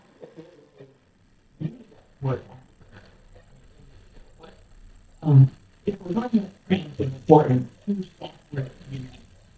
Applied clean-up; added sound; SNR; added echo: neural mask model DeepFilterNet 3.